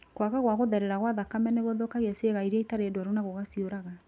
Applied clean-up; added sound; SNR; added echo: none; none; none; none.